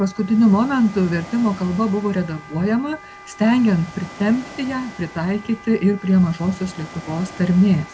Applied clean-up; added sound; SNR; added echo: none; Wind instrument, woodwind instrument + Ocean; 19 dB; none.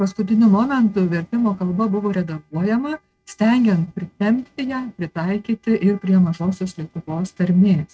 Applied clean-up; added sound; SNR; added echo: neural mask model RNNoise.